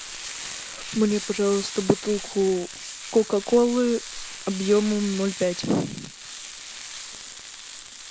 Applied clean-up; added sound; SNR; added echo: none; Frying (food); 11 dB; none.